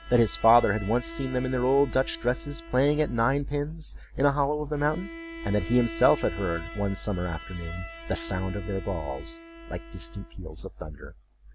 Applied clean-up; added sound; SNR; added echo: none; Bowed string instrument; 16 dB; none.